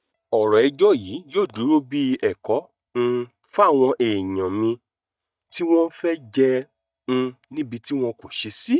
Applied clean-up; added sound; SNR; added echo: neural mask model DeepFilterNet 3.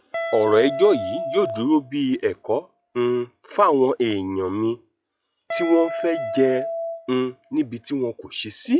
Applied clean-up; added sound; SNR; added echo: classical method log-MMSE.